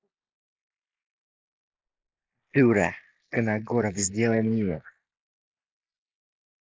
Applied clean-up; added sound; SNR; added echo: neural mask model Resemble Enhance denoiser.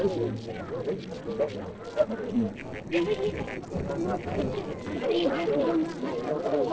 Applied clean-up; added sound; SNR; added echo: neural separator model SepFormer DNS4.